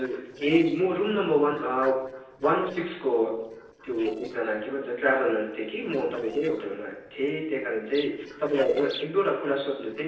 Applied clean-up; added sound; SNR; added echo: neural separator model SepFormer DNS4.